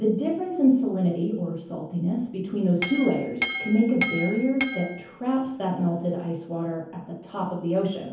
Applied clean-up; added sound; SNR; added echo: none; Chink, clink; 3 dB; reverberation time 0.7 s.